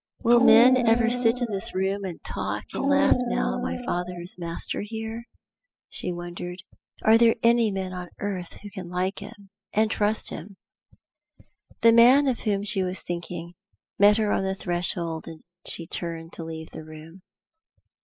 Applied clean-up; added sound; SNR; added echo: classical method spectral subtraction.